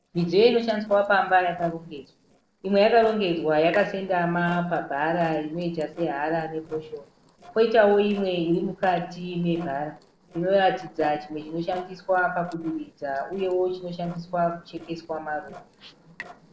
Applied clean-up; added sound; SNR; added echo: neural separator model SepFormer DNS4.